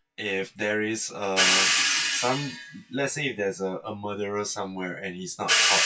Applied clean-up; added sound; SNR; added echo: classical method WPE with log-MMSE.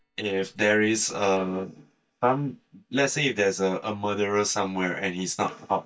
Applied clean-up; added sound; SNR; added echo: neural mask model DeepFilterNet 3.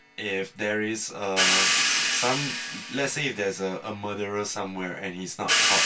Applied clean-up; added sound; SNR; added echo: none; Hi-hat; -2 dB; reverberation time 0.2 s.